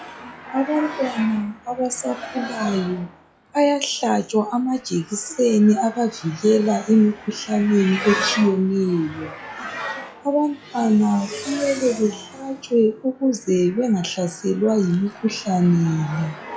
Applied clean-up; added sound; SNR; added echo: classical method log-MMSE.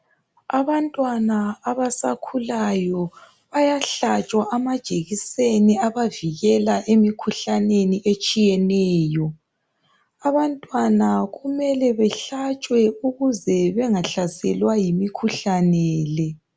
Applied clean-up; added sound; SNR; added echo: none; none; none; none.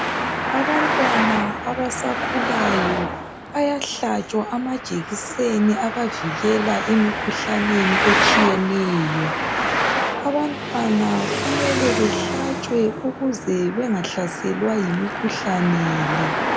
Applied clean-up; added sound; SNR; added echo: none; Traffic noise, roadway noise; 1 dB; none.